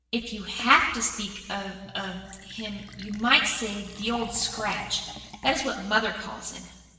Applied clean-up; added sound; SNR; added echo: none; Fill (with liquid); 18 dB; reverberation time 1.2 s.